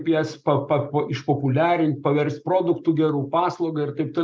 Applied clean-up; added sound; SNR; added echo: none; none; none; none.